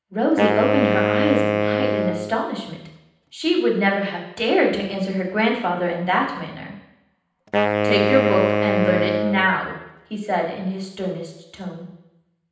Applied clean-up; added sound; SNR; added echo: none; Wind instrument, woodwind instrument; 0 dB; reverberation time 0.9 s.